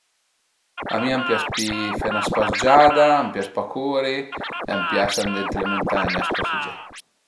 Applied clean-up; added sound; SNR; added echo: none; Scratching (performance technique); 3 dB; none.